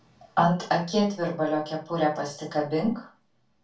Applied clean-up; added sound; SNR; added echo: none; none; none; reverberation time 0.2 s.